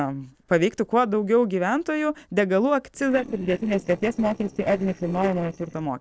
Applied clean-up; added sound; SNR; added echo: neural separator model SepFormer DNS4.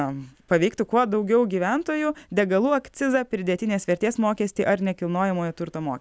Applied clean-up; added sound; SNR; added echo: none; none; none; none.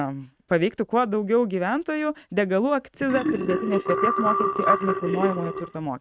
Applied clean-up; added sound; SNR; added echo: neural mask model RNNoise.